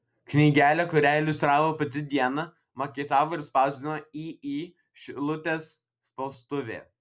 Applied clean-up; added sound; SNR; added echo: none; none; none; none.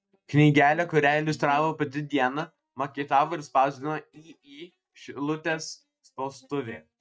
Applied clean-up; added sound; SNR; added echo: neural mask model DeepFilterNet 3.